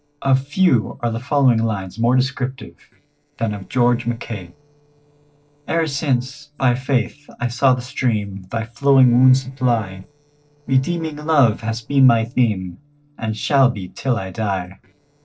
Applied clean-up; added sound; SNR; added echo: neural separator model SepFormer DNS4.